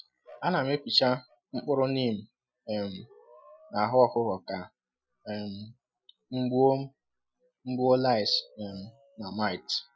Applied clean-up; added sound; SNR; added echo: classical method Wiener filter.